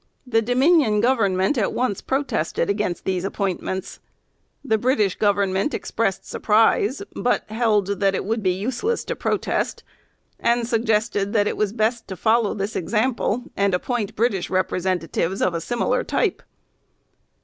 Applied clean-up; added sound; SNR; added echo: none; none; none; none.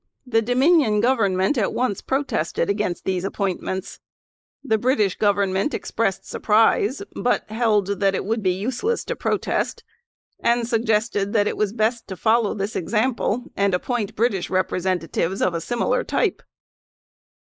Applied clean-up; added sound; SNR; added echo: neural mask model Resemble Enhance denoiser.